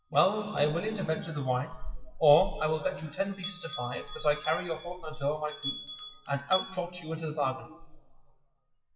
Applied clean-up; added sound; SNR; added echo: classical method WPE with log-MMSE.